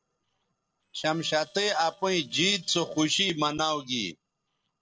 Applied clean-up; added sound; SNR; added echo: neural separator model SepFormer DNS4.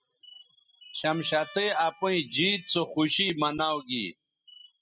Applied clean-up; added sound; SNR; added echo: classical method spectral subtraction.